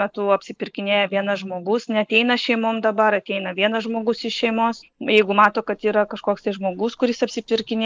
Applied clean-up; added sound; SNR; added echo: neural mask model Resemble Enhance denoiser.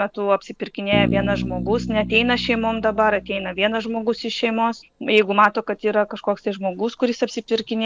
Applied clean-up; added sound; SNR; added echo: none; Bass guitar; 7 dB; none.